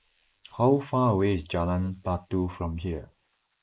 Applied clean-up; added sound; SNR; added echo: neural mask model Resemble Enhance denoiser.